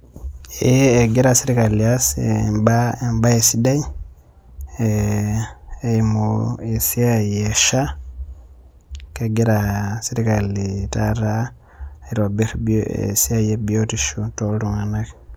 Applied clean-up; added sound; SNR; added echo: none; none; none; none.